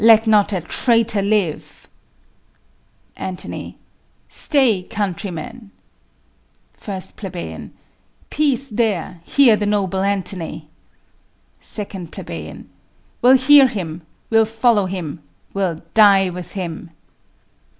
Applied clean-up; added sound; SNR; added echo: none; none; none; none.